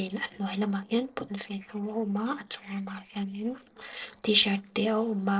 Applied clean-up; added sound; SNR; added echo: neural separator model SepFormer DNS4.